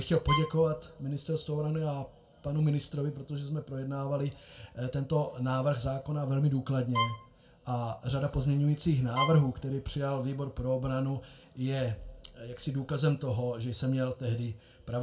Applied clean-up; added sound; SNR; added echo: none; Bowed string instrument; 6 dB; reverberation time 0.2 s.